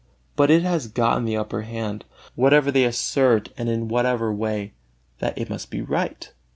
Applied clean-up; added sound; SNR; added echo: none; none; none; none.